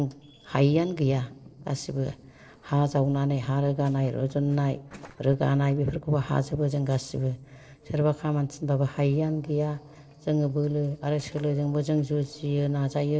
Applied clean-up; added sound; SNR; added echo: neural separator model SepFormer DNS4.